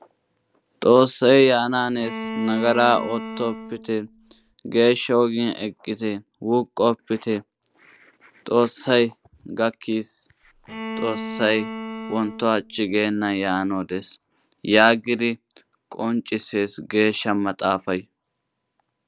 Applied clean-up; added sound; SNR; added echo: none; Bowed string instrument; 10 dB; none.